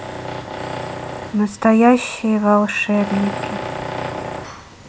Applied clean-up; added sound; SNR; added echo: none; Tools; 10 dB; none.